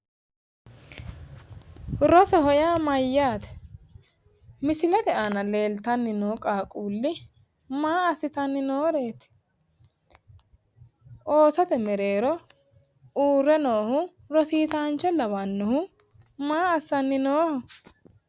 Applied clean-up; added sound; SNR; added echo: none; none; none; none.